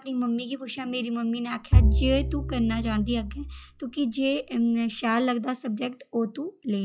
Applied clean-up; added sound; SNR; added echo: classical method log-MMSE.